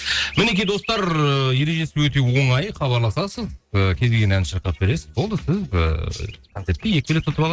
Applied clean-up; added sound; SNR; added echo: neural mask model RNNoise.